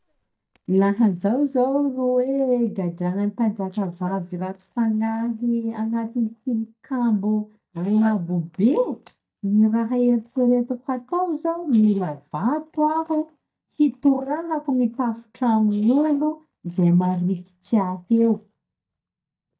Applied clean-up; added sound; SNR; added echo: neural mask model DeepFilterNet 3.